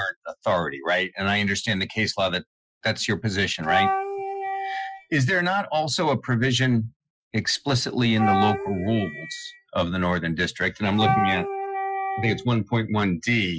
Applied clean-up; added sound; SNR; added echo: classical method Wiener filter.